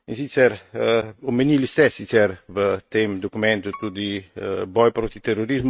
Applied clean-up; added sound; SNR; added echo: neural mask model RNNoise.